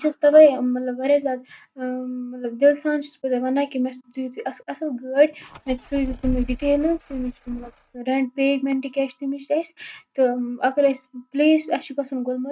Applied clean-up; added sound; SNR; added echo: neural mask model RNNoise.